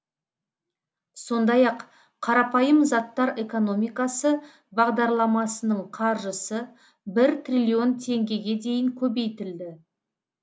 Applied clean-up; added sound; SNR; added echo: none; none; none; none.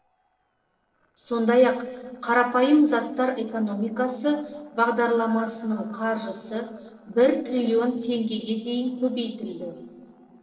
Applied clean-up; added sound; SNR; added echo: neural separator model SepFormer DNS4.